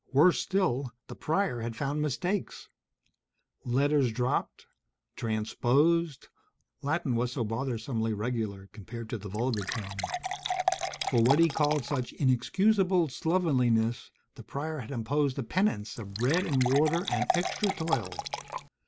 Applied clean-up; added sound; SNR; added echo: none; Fill (with liquid) / Water; 4 dB; none.